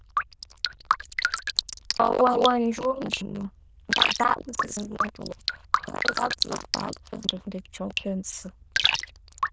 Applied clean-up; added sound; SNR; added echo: neural diffusion model UNIVERSE++.